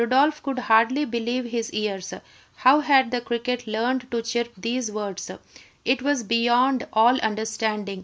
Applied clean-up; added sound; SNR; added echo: none; none; none; none.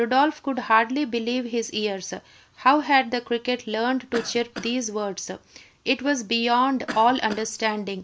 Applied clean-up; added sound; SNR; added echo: none; Cough; 14 dB; none.